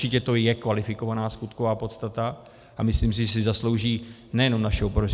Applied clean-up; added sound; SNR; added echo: none; none; none; none.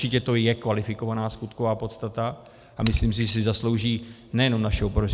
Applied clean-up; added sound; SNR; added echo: none; Raindrop / Splash, splatter; 13 dB; none.